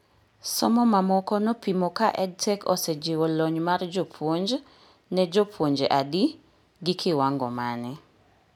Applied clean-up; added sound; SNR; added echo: none; none; none; none.